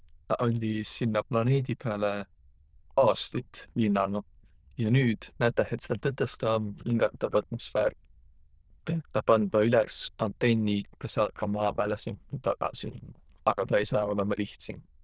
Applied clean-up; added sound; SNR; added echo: neural diffusion model UNIVERSE++.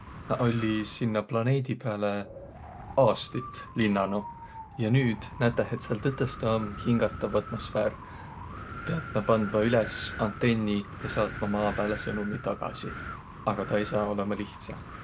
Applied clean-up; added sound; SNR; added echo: none; Wind; 12 dB; none.